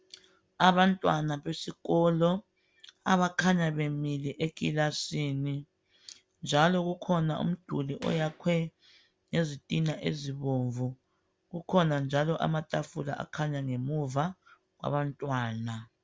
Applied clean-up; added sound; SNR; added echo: none; Gunshot, gunfire; 19 dB; none.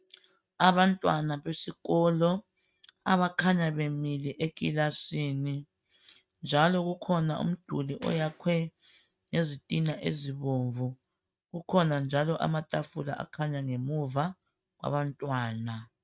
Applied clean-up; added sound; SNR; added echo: neural mask model RNNoise.